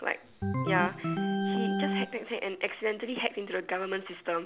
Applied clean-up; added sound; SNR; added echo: none; Organ; -1 dB; none.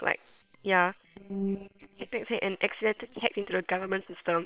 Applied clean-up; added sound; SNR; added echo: neural separator model SepFormer WHAM!.